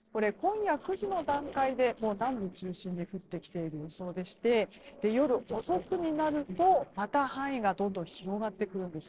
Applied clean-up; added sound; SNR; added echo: neural separator model SepFormer DNS4.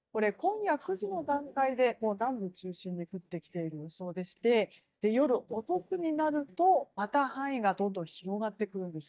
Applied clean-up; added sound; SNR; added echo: neural mask model DeepFilterNet 3.